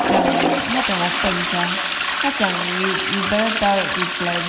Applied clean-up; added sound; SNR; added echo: none; Toilet flush; -3 dB; reverberation time 2.0 s.